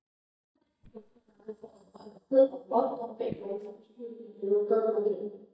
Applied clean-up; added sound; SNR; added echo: neural mask model DeepFilterNet 3.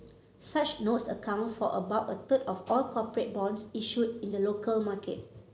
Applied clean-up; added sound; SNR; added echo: none; none; none; none.